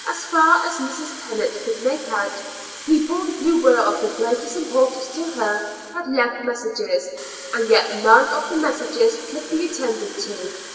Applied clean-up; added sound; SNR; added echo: none; Fill (with liquid) / Water tap, faucet; 15 dB; reverberation time 2.4 s.